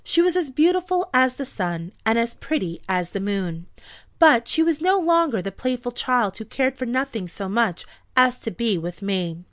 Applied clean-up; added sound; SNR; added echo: none; none; none; none.